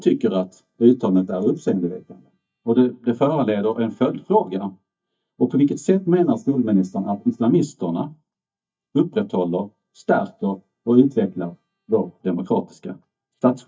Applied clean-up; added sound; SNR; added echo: neural mask model DeepFilterNet 3.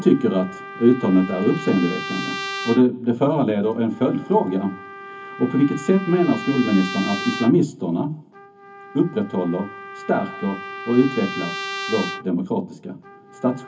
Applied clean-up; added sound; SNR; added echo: none; Trumpet; 12 dB; reverberation time 0.3 s.